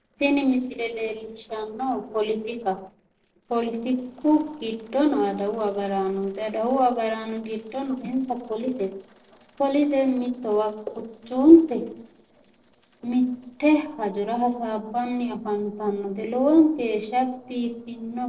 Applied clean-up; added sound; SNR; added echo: neural separator model SepFormer DNS4.